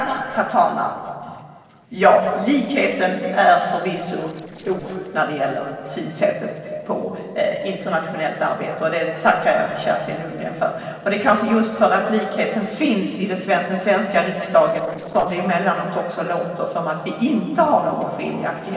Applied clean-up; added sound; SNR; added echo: neural separator model SepFormer DNS4.